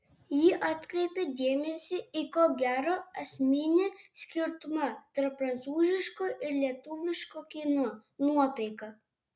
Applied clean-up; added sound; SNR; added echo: none; none; none; none.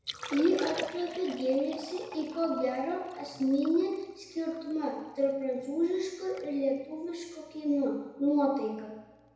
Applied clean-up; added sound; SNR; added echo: none; Liquid; 15 dB; reverberation time 1.0 s.